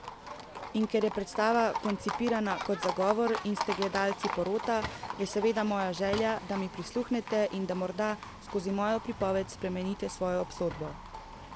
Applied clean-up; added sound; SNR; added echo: none; Livestock, farm animals, working animals; 9 dB; none.